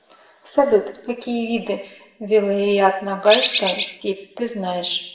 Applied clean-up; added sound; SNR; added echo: none; Bird; 2 dB; reverberation time 0.8 s.